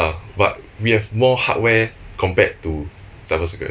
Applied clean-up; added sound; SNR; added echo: none; none; none; none.